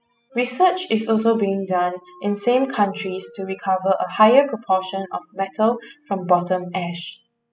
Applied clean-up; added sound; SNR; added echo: classical method spectral subtraction.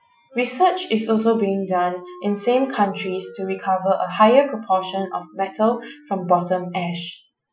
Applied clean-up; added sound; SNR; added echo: classical method Wiener filter.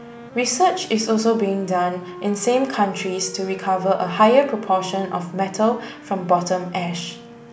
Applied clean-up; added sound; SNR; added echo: none; Wind instrument, woodwind instrument; 18 dB; none.